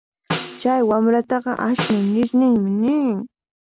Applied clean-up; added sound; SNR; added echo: none; Snare drum; 12 dB; none.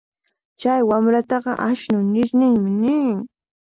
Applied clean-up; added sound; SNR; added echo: none; none; none; none.